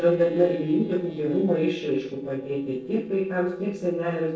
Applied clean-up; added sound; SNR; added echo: neural separator model SepFormer DNS4.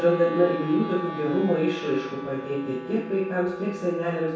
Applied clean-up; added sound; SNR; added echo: none; Wind instrument, woodwind instrument; 12 dB; reverberation time 0.7 s.